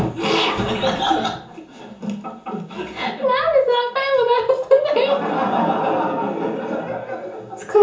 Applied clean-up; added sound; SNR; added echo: none; none; none; reverberation time 0.6 s.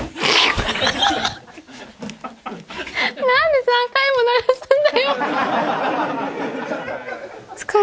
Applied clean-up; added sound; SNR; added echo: none; none; none; none.